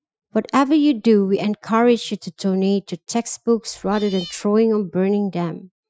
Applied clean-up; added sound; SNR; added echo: classical method Wiener filter.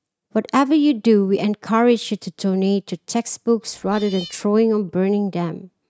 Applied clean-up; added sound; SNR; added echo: neural mask model RNNoise.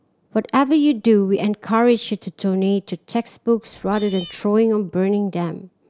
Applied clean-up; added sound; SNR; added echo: none; Cat; 18 dB; none.